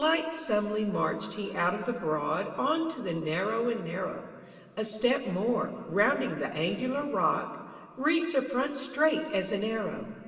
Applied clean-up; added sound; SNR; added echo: none; none; none; reverberation time 2.0 s.